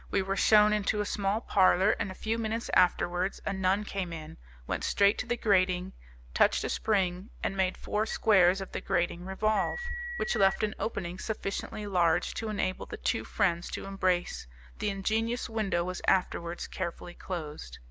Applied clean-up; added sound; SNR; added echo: none; Telephone; 11 dB; none.